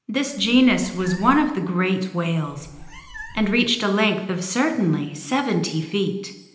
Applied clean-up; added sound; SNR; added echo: none; Meow; 17 dB; reverberation time 0.9 s.